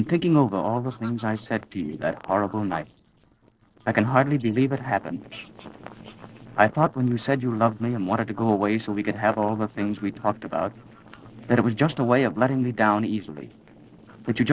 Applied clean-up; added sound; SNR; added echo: neural separator model SepFormer DNS4.